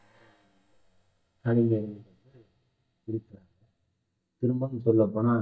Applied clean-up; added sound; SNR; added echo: neural mask model DeepFilterNet 3.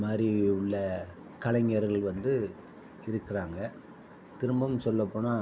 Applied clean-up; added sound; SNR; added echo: none; none; none; none.